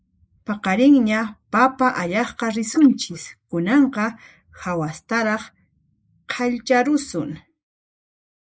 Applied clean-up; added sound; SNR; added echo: neural mask model Resemble Enhance denoiser.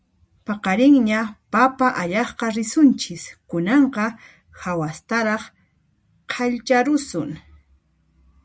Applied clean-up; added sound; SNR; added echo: none; none; none; none.